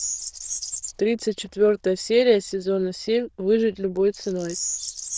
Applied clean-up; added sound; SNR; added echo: neural diffusion model UNIVERSE++.